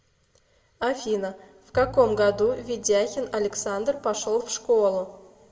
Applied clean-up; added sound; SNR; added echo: none; Bowed string instrument; 20 dB; reverberation time 0.5 s.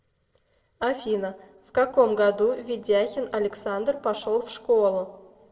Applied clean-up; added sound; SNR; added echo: neural separator model SepFormer DNS4.